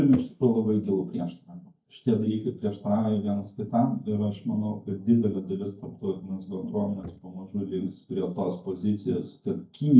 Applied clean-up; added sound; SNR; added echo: neural mask model DeepFilterNet 3.